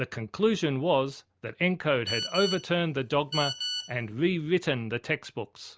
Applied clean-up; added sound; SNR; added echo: none; Telephone; 7 dB; none.